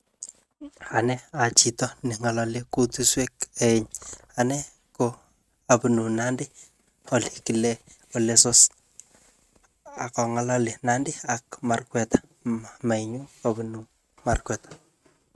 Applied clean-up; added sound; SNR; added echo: neural mask model RNNoise.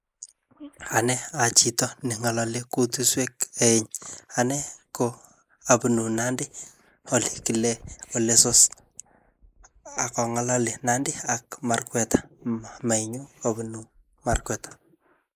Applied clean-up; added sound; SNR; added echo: neural mask model Resemble Enhance denoiser.